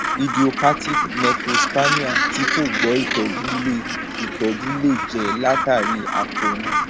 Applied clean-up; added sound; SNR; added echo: none; Gull, seagull; 0 dB; none.